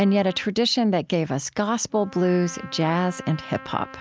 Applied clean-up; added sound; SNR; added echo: none; Trumpet; 20 dB; none.